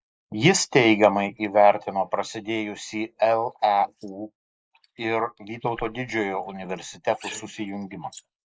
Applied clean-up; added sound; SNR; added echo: neural mask model Resemble Enhance denoiser.